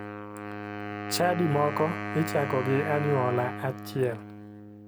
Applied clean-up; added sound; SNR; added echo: none; Wind instrument, woodwind instrument; 6 dB; none.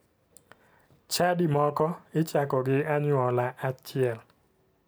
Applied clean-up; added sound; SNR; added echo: none; none; none; none.